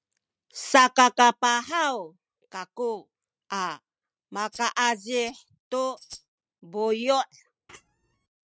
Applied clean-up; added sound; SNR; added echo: neural mask model RNNoise.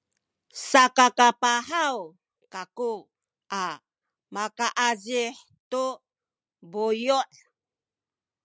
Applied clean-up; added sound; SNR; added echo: none; none; none; none.